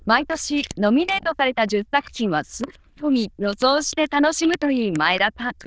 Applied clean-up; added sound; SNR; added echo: neural diffusion model UNIVERSE++.